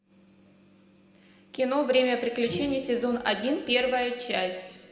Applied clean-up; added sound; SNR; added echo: none; Bowed string instrument; 13 dB; reverberation time 1.3 s.